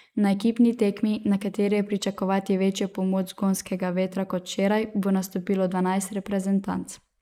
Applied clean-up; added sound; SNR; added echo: neural mask model Resemble Enhance denoiser.